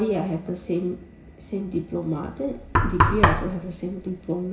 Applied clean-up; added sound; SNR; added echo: none; Knock; -3 dB; reverberation time 0.7 s.